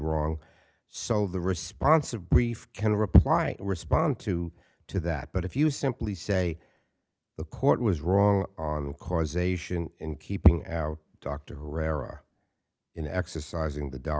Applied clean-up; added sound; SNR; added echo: none; none; none; none.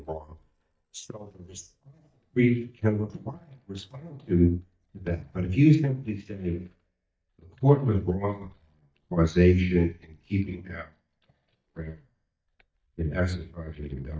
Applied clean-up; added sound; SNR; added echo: neural mask model DeepFilterNet 3.